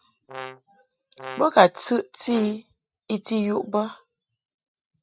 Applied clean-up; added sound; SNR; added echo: neural mask model RNNoise.